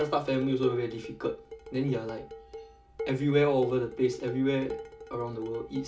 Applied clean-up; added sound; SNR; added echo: none; Dishes, pots, and pans; 13 dB; reverberation time 0.2 s.